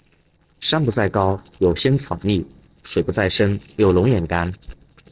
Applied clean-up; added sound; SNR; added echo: neural separator model SepFormer DNS4.